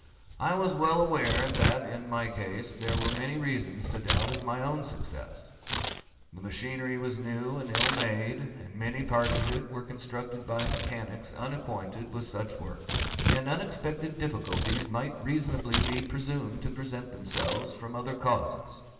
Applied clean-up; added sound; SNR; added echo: none; Tearing; 3 dB; reverberation time 2.6 s.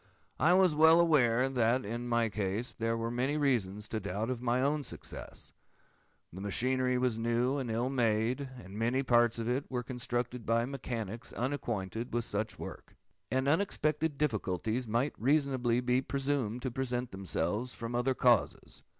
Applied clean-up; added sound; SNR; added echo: none; none; none; none.